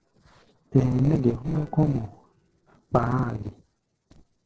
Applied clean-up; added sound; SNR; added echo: neural separator model SepFormer DNS4.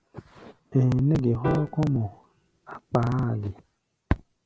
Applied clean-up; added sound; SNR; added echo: none; Piano; 12 dB; none.